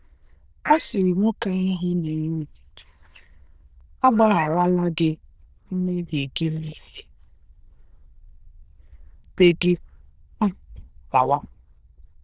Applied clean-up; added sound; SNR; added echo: neural diffusion model UNIVERSE++.